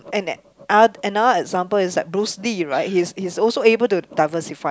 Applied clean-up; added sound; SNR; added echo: none; none; none; none.